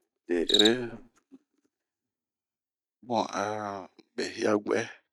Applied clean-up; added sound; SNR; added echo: neural mask model RNNoise.